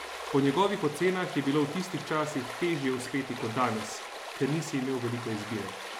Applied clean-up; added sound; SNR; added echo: none; Stream; 9 dB; none.